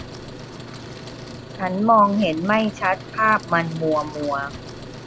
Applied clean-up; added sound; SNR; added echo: none; Truck; 14 dB; none.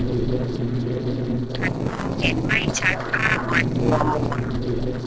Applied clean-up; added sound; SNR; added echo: neural separator model SepFormer DNS4.